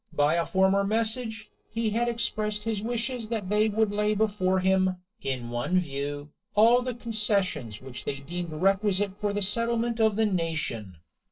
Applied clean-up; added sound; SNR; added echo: neural separator model SepFormer DNS4.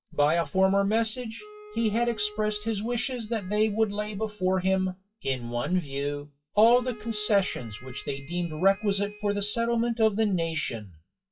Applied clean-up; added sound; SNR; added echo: classical method WPE with log-MMSE.